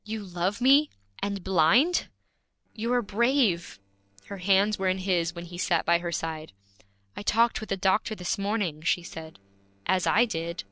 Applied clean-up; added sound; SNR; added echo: neural separator model SepFormer DNS4.